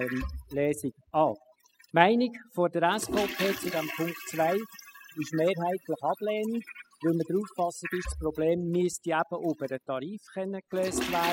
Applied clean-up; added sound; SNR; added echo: classical method spectral subtraction.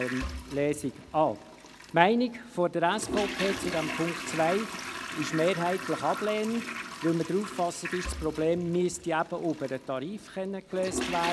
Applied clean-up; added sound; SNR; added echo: none; Toilet flush; 8 dB; none.